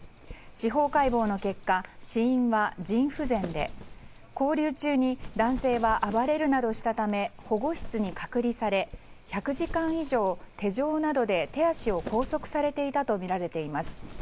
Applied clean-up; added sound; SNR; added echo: none; Wind; 13 dB; none.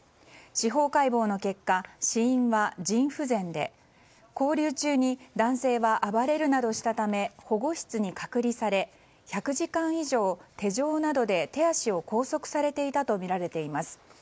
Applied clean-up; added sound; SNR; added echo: none; none; none; none.